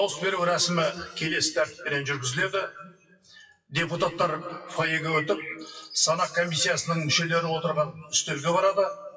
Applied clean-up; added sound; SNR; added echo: classical method WPE with log-MMSE.